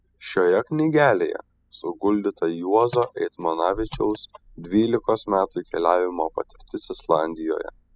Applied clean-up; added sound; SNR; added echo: classical method spectral subtraction.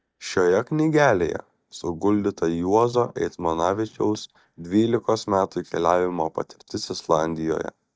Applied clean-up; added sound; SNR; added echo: neural mask model DeepFilterNet 3.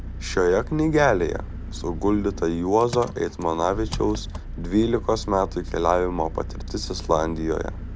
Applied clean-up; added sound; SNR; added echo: none; Engine; 9 dB; none.